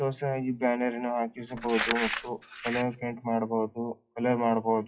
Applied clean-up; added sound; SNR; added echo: classical method WPE with log-MMSE.